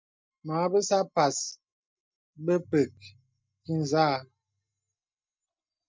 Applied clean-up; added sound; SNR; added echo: neural mask model DeepFilterNet 3.